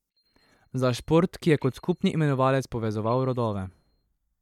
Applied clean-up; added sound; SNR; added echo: neural mask model DeepFilterNet 3.